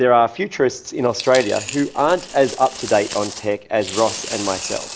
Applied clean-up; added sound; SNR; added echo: none; Coin (dropping); 13 dB; none.